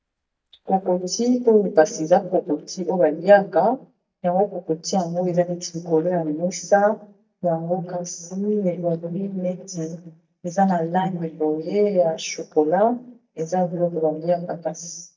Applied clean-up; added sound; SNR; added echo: neural mask model DeepFilterNet 3.